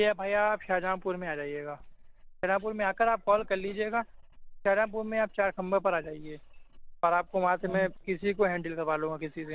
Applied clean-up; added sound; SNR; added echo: none; Writing; 18 dB; none.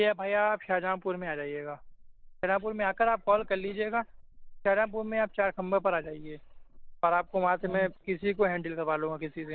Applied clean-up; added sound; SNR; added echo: neural mask model Resemble Enhance denoiser.